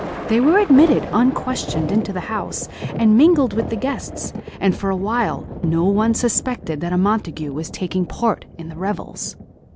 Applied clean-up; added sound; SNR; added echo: none; Thunder; 11 dB; none.